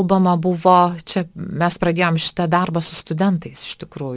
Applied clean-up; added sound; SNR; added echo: none; none; none; none.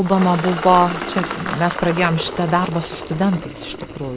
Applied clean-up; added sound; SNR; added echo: none; Engine; 8 dB; none.